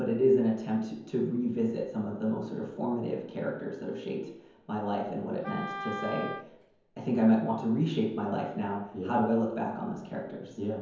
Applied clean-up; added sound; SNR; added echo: none; Wind instrument, woodwind instrument; 10 dB; reverberation time 0.9 s.